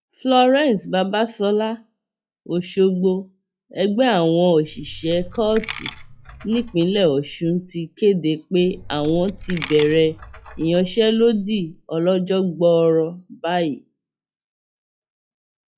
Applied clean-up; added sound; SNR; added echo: classical method log-MMSE.